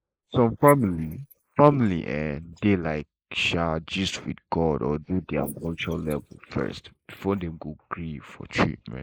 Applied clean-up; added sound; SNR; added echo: neural mask model Resemble Enhance denoiser.